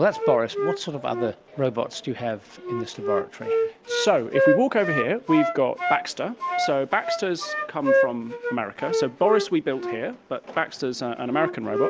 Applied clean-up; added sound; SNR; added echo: none; Wind instrument, woodwind instrument; 2 dB; none.